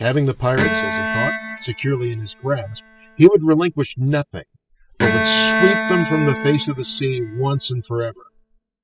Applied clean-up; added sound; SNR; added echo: classical method spectral subtraction.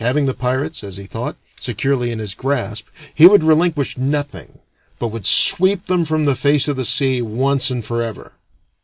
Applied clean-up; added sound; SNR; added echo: none; none; none; none.